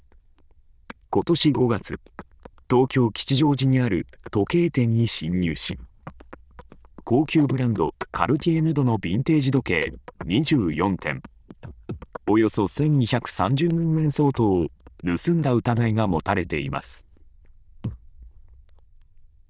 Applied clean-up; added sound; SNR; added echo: neural diffusion model UNIVERSE++.